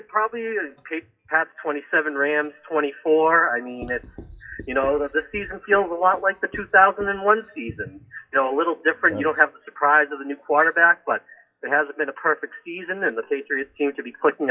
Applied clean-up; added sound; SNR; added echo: classical method WPE with log-MMSE.